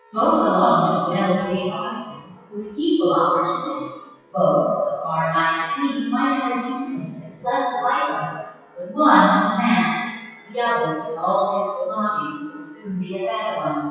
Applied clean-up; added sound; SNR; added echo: classical method WPE with log-MMSE.